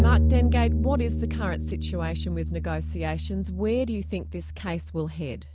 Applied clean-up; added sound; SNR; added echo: none; Bowed string instrument; -4 dB; none.